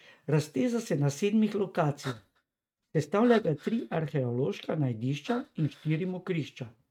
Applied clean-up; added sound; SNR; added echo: neural mask model RNNoise.